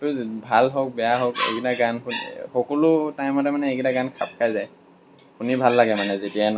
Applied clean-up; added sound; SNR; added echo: none; none; none; none.